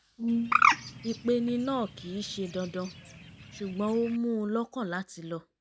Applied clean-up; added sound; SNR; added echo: none; Bird + Brass instrument; -1 dB; none.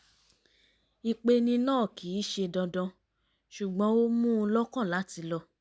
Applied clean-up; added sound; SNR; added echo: none; none; none; none.